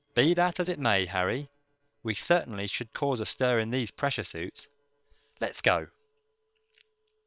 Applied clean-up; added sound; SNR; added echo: neural separator model SepFormer WHAM!.